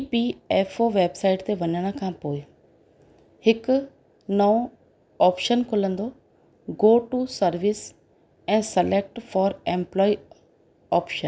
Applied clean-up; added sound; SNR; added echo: none; none; none; none.